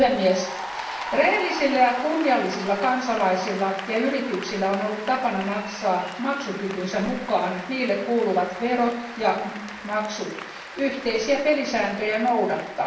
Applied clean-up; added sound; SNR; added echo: none; Applause / Cheering; 11 dB; reverberation time 0.6 s.